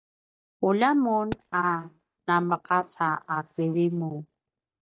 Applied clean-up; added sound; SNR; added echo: neural mask model DeepFilterNet 3.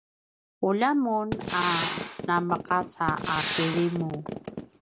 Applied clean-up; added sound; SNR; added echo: none; Gunshot, gunfire; 3 dB; none.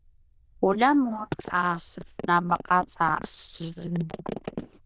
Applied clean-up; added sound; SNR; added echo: neural diffusion model UNIVERSE++.